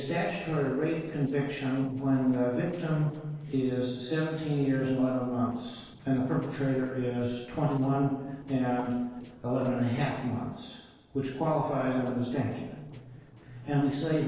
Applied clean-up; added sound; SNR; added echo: neural separator model SepFormer DNS4.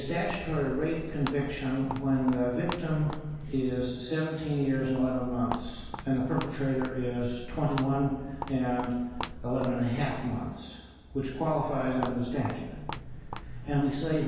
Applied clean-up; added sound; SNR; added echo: none; Walk, footsteps; 10 dB; reverberation time 1.2 s.